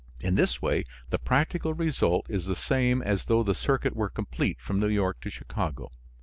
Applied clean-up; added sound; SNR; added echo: none; none; none; none.